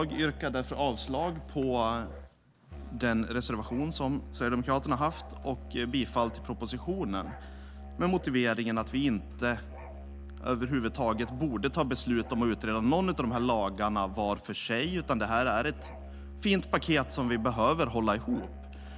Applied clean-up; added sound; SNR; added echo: none; Musical instrument; 12 dB; none.